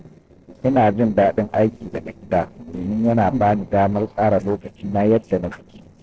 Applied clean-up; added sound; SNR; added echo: neural separator model SepFormer DNS4.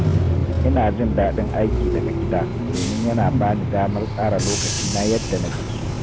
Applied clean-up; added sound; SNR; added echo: none; Bus / Engine; -2 dB; none.